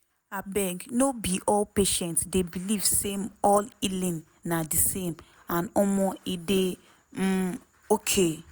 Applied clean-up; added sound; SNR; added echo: none; none; none; none.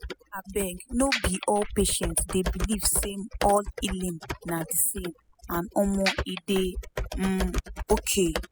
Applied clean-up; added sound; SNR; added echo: classical method spectral subtraction.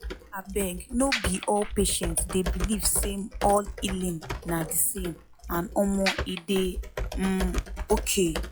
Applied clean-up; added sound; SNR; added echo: classical method log-MMSE.